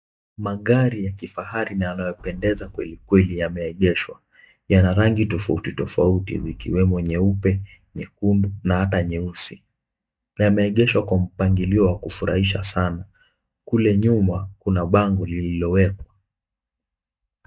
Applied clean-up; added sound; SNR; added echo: neural mask model DeepFilterNet 3.